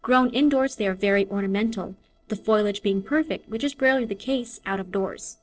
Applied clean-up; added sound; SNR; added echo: neural separator model SepFormer DNS4.